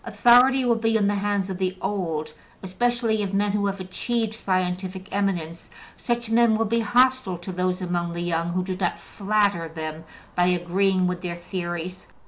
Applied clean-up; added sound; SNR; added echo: none; none; none; none.